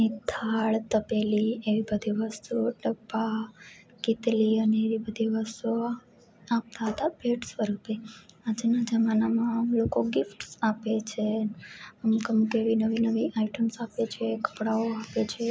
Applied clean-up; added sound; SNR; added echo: none; none; none; none.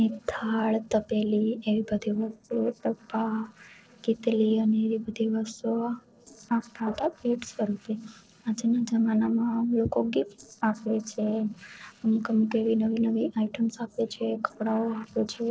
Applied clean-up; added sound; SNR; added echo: neural separator model SepFormer DNS4.